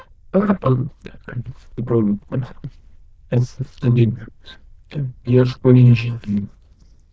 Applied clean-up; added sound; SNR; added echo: neural diffusion model UNIVERSE++.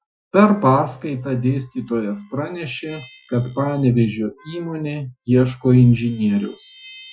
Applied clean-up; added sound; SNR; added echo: classical method Wiener filter.